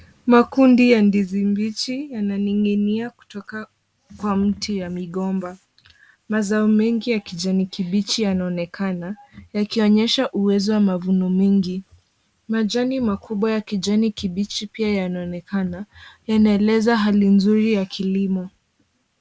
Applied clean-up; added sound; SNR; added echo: none; none; none; none.